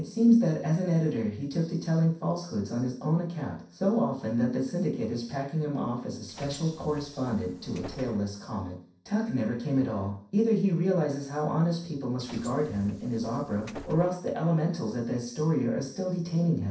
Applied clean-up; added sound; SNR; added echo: neural separator model SepFormer DNS4.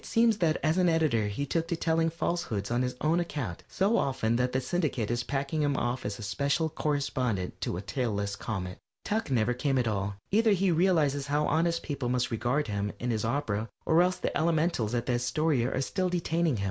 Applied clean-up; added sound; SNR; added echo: none; none; none; none.